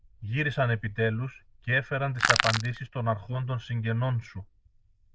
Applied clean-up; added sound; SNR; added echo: neural diffusion model UNIVERSE++.